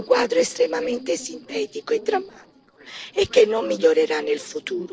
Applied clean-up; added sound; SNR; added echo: neural separator model SepFormer DNS4.